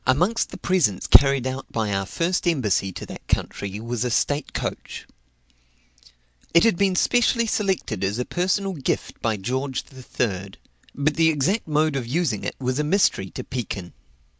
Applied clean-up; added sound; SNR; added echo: none; none; none; none.